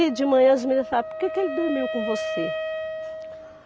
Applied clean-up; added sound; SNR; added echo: none; Wind instrument, woodwind instrument; 7 dB; none.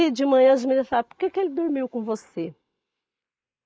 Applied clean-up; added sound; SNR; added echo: neural mask model Resemble Enhance denoiser.